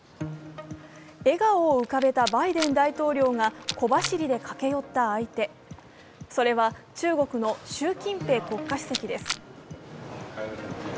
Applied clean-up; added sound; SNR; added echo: none; Rattle; 10 dB; none.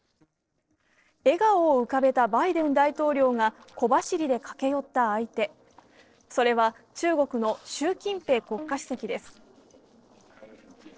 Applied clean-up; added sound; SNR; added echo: neural separator model SepFormer DNS4.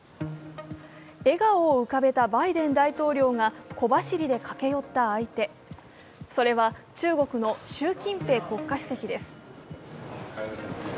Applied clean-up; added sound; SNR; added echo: none; none; none; none.